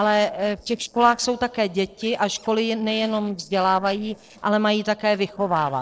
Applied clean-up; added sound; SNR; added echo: neural separator model SepFormer DNS4.